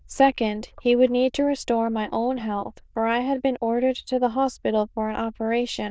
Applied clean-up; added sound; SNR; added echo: neural diffusion model UNIVERSE++.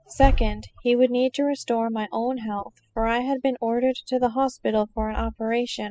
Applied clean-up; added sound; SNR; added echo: classical method spectral subtraction.